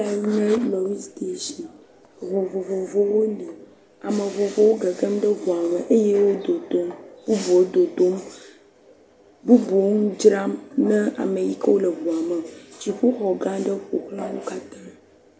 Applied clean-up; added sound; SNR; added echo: none; none; none; none.